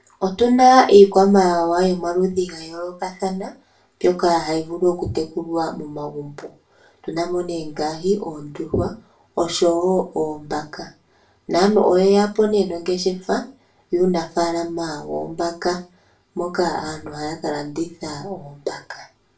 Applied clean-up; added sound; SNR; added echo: none; none; none; reverberation time 0.3 s.